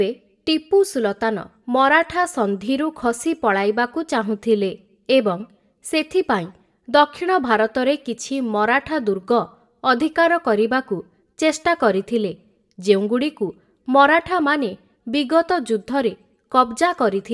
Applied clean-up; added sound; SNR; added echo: none; none; none; reverberation time 0.3 s.